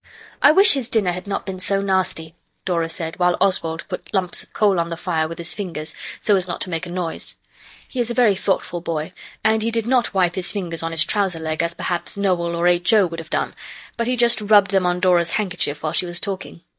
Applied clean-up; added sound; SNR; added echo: neural mask model DeepFilterNet 3.